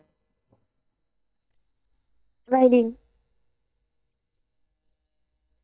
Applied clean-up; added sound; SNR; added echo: neural mask model DeepFilterNet 3.